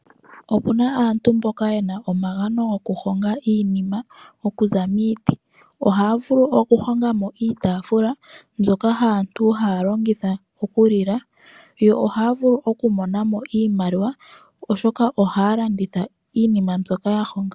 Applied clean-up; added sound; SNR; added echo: none; none; none; none.